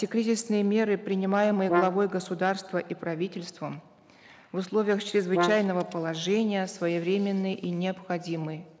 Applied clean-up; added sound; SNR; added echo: none; Brass instrument; 4 dB; none.